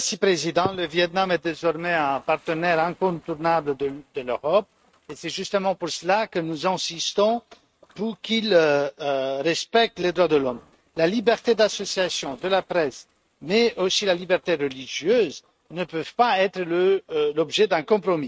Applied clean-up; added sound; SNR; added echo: neural mask model RNNoise.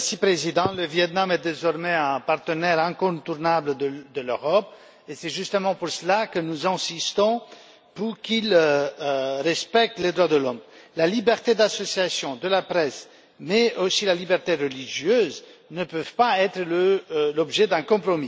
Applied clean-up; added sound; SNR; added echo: none; none; none; none.